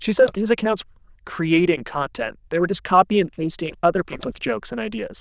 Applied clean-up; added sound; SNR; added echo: neural diffusion model UNIVERSE++.